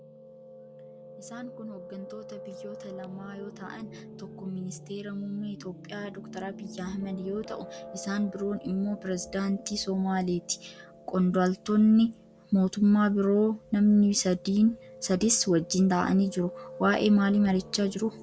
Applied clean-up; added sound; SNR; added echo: none; Piano; 18 dB; none.